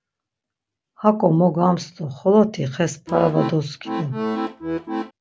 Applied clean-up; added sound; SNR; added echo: none; Accordion; 5 dB; none.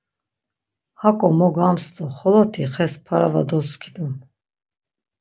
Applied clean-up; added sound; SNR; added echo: none; none; none; none.